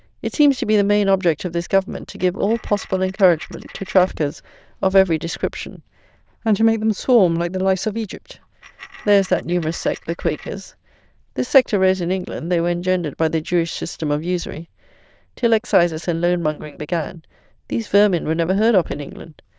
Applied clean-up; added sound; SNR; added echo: neural diffusion model UNIVERSE++.